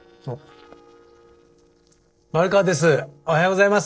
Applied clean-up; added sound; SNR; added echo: neural separator model SepFormer DNS4.